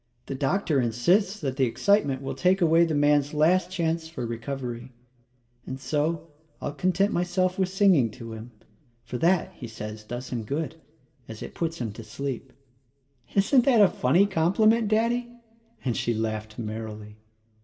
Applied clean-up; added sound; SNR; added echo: none; none; none; reverberation time 0.7 s.